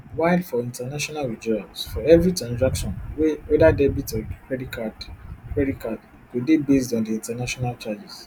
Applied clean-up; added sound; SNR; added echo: none; none; none; none.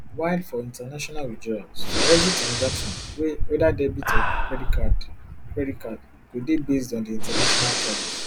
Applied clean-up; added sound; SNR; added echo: none; Breathing; -3 dB; none.